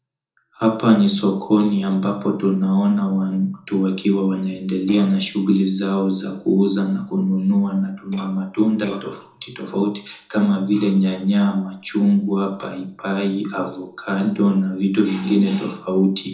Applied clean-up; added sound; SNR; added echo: neural separator model SepFormer DNS4.